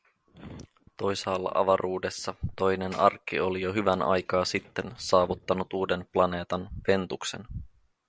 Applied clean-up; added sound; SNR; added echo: none; none; none; none.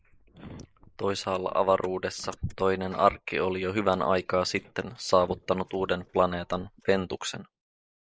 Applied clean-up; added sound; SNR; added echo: neural mask model Resemble Enhance denoiser.